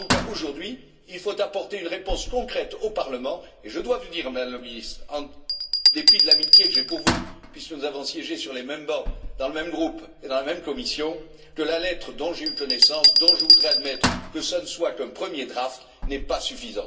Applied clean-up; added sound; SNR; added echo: none; Bell; -5 dB; reverberation time 0.2 s.